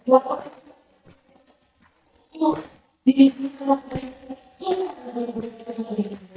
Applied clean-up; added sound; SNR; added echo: neural mask model DeepFilterNet 3.